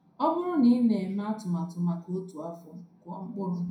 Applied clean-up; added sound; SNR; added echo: none; none; none; reverberation time 0.5 s.